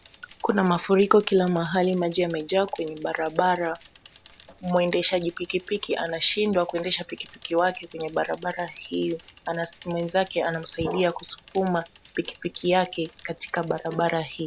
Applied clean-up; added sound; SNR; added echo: none; Bicycle + Rattle (instrument); 19 dB; none.